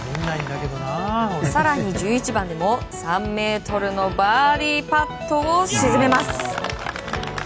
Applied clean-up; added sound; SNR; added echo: none; none; none; none.